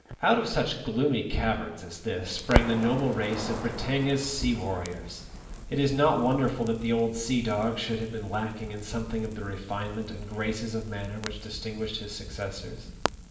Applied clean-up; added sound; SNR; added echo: none; Crackle; 8 dB; reverberation time 0.9 s.